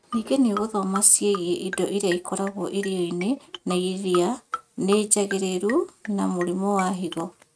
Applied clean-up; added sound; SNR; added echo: neural mask model RNNoise.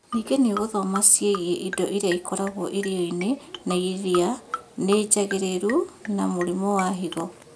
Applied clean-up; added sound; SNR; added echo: none; Marimba, xylophone; 14 dB; none.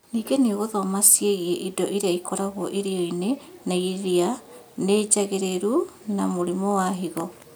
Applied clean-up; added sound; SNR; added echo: none; none; none; none.